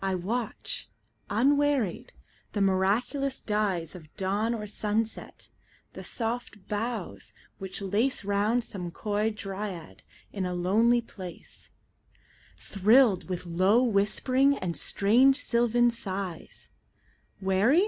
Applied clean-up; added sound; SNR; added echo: none; none; none; none.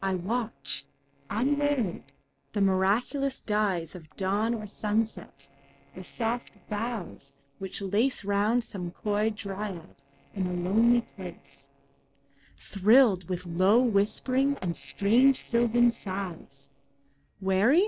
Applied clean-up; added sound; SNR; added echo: neural separator model SepFormer DNS4.